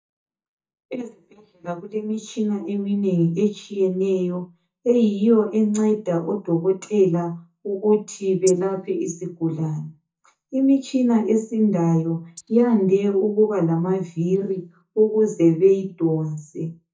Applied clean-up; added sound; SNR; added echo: neural mask model DeepFilterNet 3.